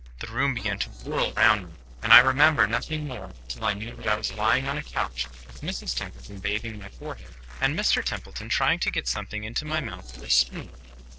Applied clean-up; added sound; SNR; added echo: neural separator model SepFormer DNS4.